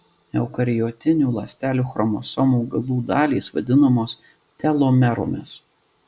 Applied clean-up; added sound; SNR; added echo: none; none; none; none.